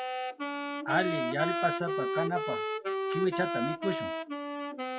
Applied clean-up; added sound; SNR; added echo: classical method WPE with log-MMSE.